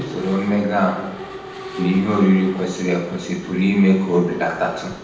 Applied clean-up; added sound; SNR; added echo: none; Mechanisms; 14 dB; reverberation time 0.9 s.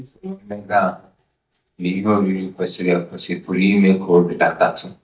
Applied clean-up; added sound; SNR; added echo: neural mask model DeepFilterNet 3.